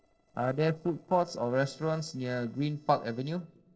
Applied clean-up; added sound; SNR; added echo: neural separator model SepFormer DNS4.